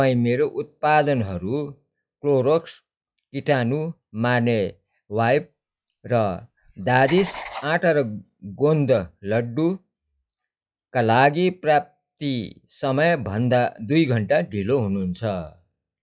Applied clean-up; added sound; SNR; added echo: classical method log-MMSE.